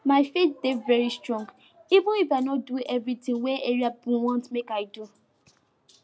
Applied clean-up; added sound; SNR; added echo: none; none; none; none.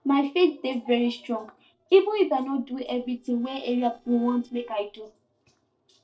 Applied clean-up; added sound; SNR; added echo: neural separator model SepFormer DNS4.